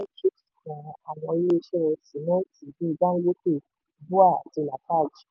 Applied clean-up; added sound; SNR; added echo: none; none; none; none.